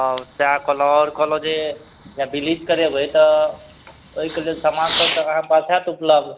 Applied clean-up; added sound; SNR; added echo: none; Fireworks; 9 dB; none.